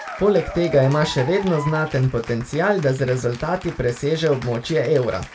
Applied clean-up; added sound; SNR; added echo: none; Applause / Cheering; 15 dB; reverberation time 0.2 s.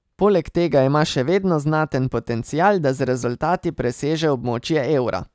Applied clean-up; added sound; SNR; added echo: none; none; none; none.